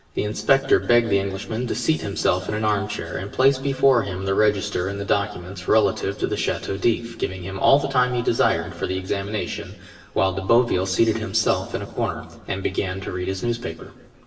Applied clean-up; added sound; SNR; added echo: none; none; none; reverberation time 1.4 s.